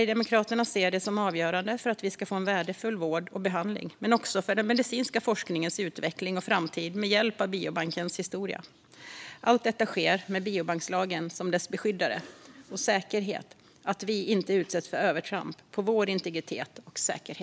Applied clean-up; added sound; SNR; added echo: none; none; none; none.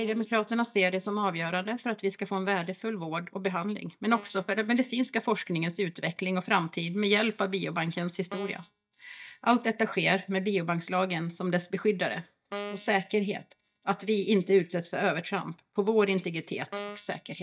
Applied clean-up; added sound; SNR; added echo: neural mask model DeepFilterNet 3.